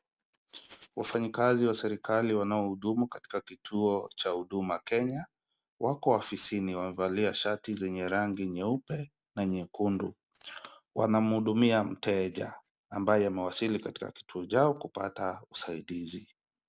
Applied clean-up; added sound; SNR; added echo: none; none; none; none.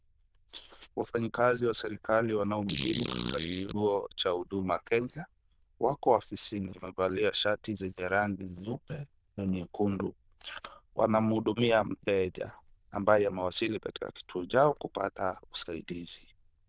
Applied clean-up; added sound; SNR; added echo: neural diffusion model UNIVERSE++.